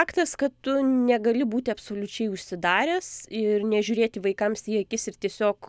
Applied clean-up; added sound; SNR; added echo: none; none; none; none.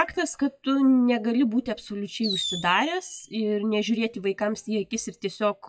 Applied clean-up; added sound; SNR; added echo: classical method WPE with log-MMSE.